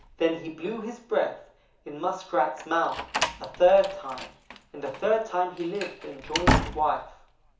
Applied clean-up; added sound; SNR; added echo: none; Slam; 5 dB; reverberation time 0.7 s.